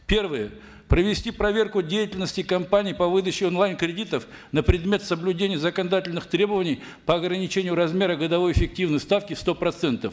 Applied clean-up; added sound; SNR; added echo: none; none; none; none.